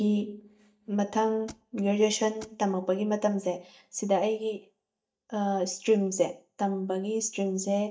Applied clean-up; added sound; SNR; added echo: neural mask model DeepFilterNet 3.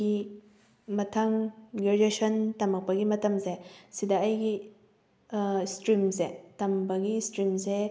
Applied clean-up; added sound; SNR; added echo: none; none; none; none.